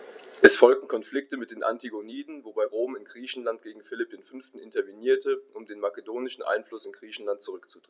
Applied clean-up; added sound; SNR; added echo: none; none; none; none.